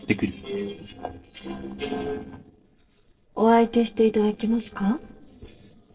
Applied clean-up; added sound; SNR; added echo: neural separator model SepFormer DNS4.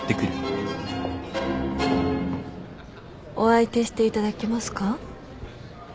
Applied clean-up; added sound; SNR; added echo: none; none; none; none.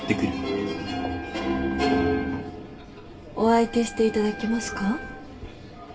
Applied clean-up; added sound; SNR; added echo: none; Wind instrument, woodwind instrument; 14 dB; reverberation time 0.2 s.